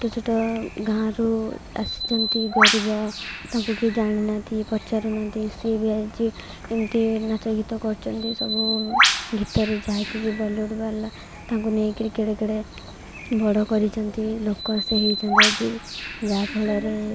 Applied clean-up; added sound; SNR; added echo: none; Bird; 3 dB; none.